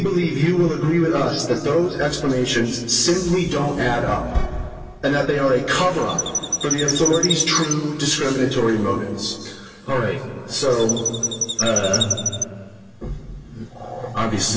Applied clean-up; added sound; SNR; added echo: none; Chirp, tweet; 4 dB; reverberation time 2.4 s.